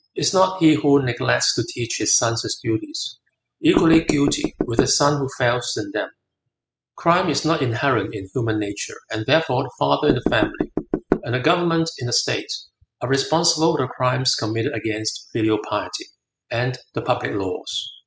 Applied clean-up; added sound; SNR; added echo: classical method spectral subtraction.